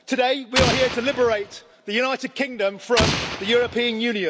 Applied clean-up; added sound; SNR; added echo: none; Explosion; 3 dB; none.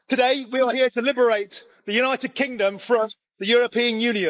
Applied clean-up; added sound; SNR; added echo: neural mask model Resemble Enhance denoiser.